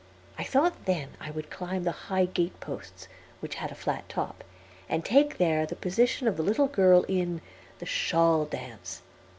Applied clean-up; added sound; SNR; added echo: none; none; none; none.